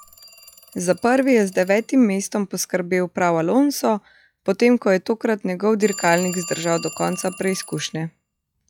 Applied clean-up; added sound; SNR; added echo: classical method log-MMSE.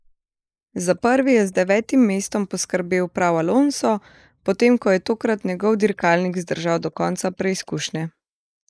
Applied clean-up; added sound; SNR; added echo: neural mask model Resemble Enhance denoiser.